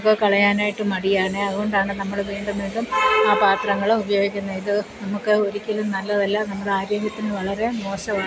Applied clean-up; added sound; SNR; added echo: none; none; none; none.